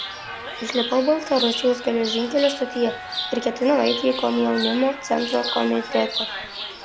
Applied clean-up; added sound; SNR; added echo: none; Chirp, tweet; 8 dB; none.